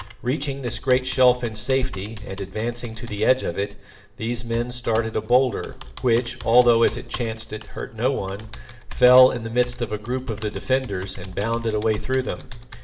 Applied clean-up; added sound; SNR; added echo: none; Computer keyboard; 16 dB; reverberation time 0.6 s.